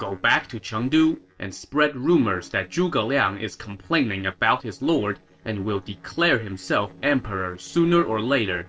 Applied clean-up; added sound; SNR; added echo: neural separator model SepFormer DNS4.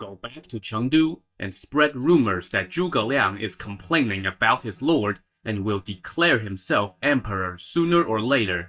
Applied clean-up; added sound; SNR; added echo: neural mask model DeepFilterNet 3.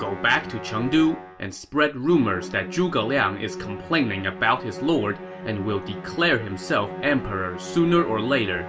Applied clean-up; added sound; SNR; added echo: none; Musical instrument; 11 dB; reverberation time 0.2 s.